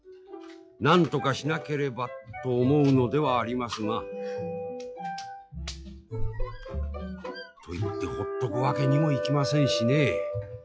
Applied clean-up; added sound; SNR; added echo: classical method log-MMSE.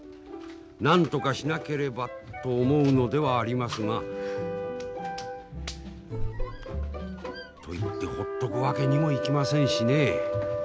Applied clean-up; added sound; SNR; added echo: none; Squeak; 8 dB; none.